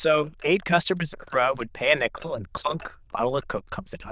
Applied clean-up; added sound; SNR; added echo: neural diffusion model UNIVERSE++.